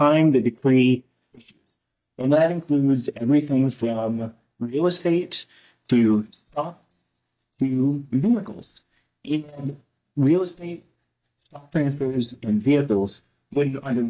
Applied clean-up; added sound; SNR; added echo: neural mask model DeepFilterNet 3.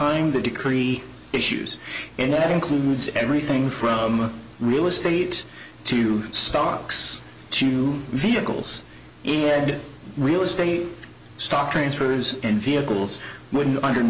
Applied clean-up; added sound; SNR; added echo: none; none; none; none.